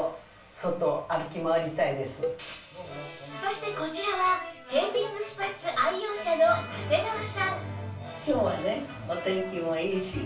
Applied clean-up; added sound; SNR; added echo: none; Cowbell; 10 dB; reverberation time 0.3 s.